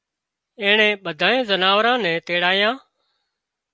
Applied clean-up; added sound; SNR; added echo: none; none; none; none.